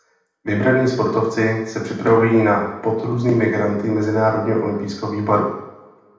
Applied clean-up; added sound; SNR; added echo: none; none; none; reverberation time 0.9 s.